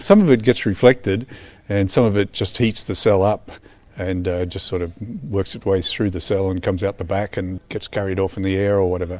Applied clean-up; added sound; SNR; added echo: none; none; none; none.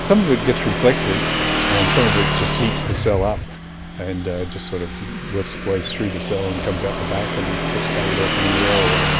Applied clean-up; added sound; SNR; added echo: none; Motorcycle / Engine; 0 dB; none.